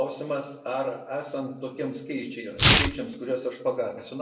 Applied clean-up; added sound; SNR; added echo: none; Tearing; -4 dB; reverberation time 0.7 s.